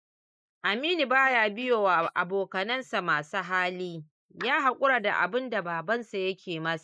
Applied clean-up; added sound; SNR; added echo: neural mask model Resemble Enhance denoiser.